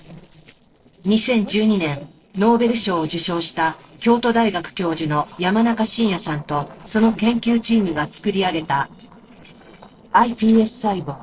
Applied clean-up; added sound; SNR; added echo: neural separator model SepFormer DNS4.